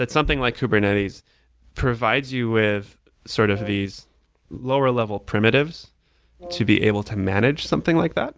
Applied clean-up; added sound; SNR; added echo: none; Brass instrument; 19 dB; none.